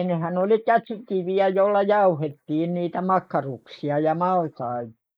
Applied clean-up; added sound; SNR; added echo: neural mask model Resemble Enhance denoiser.